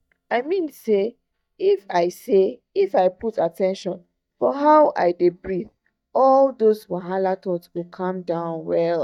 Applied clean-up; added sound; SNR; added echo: neural mask model DeepFilterNet 3.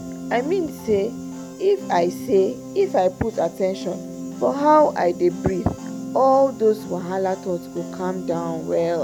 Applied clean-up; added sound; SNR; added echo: none; Piano; 11 dB; none.